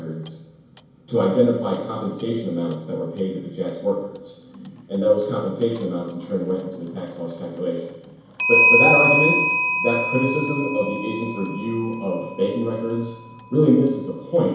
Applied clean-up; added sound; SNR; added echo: none; Clock; 3 dB; reverberation time 1.0 s.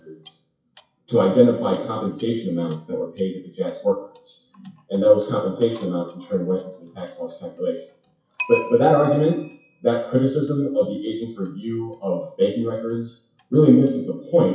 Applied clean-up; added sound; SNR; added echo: classical method WPE with log-MMSE.